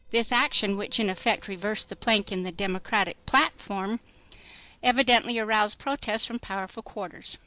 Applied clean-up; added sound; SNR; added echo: neural separator model SepFormer DNS4.